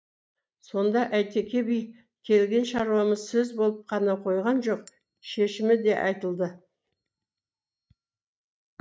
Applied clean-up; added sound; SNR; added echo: neural mask model DeepFilterNet 3.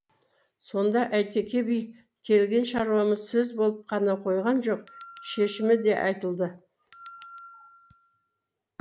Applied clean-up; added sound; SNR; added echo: none; Bell; 11 dB; none.